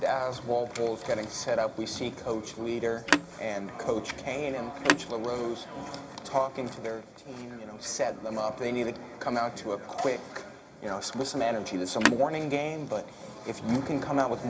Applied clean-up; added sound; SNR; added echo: none; Telephone; 1 dB; reverberation time 0.4 s.